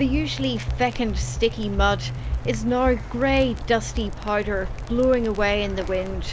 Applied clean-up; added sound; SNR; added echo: none; Crackle; 15 dB; none.